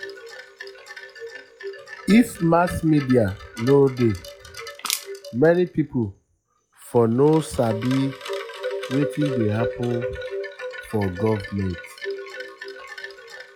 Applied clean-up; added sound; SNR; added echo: classical method log-MMSE.